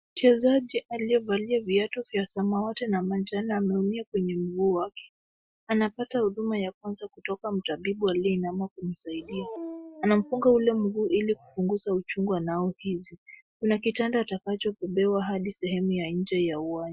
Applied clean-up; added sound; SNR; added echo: classical method Wiener filter.